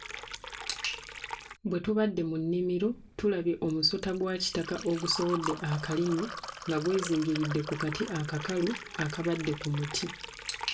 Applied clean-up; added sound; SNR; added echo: none; Liquid; 11 dB; reverberation time 0.2 s.